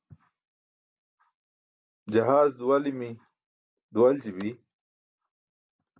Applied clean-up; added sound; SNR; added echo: none; none; none; none.